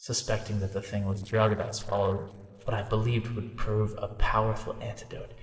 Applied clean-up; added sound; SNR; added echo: neural separator model SepFormer DNS4.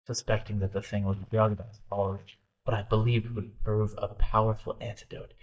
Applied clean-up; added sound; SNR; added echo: neural mask model DeepFilterNet 3.